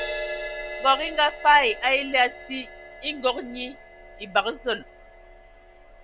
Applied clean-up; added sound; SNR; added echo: none; Crash cymbal; 12 dB; none.